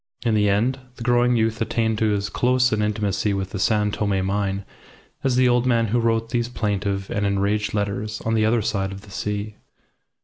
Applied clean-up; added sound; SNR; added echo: none; none; none; none.